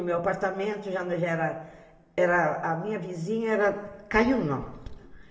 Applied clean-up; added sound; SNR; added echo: none; none; none; reverberation time 1.5 s.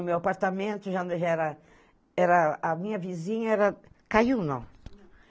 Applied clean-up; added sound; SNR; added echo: none; none; none; none.